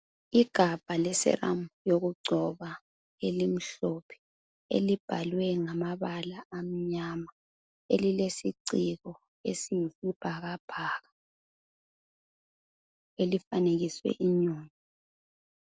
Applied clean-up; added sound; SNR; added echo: none; none; none; none.